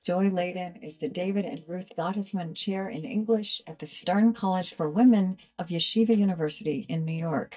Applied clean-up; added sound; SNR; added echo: neural mask model DeepFilterNet 3.